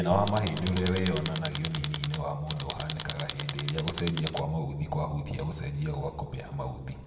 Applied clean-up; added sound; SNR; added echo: none; Tools; 5 dB; reverberation time 1.8 s.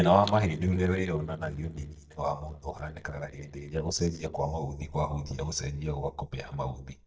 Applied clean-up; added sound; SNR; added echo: neural mask model DeepFilterNet 3.